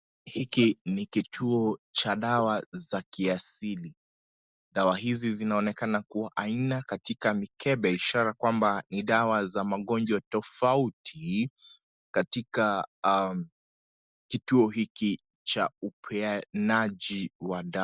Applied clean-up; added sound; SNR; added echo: none; none; none; none.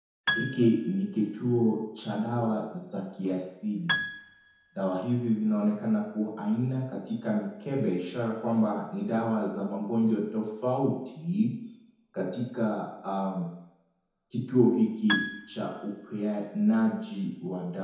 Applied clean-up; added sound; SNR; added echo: none; Piano; 7 dB; reverberation time 1.0 s.